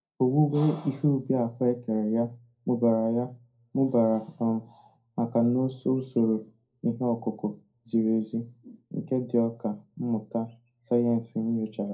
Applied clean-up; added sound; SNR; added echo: none; none; none; reverberation time 0.2 s.